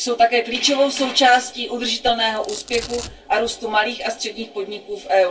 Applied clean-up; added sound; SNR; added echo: none; Domestic sounds, home sounds; 19 dB; reverberation time 0.1 s.